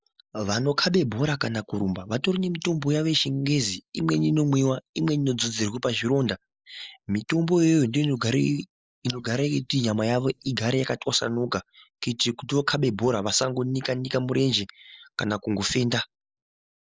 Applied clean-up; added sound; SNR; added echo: neural mask model Resemble Enhance denoiser.